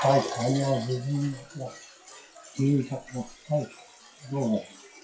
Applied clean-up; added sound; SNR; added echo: classical method WPE with log-MMSE.